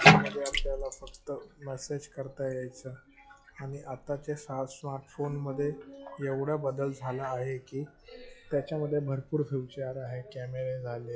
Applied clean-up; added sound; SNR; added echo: classical method log-MMSE.